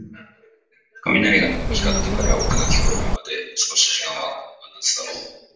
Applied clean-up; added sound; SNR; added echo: none; Bird; -4 dB; reverberation time 0.7 s.